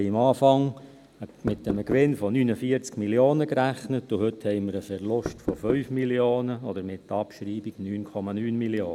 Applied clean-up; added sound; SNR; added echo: none; Knock; 7 dB; none.